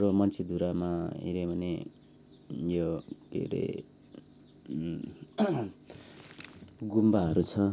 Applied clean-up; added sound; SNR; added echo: none; none; none; none.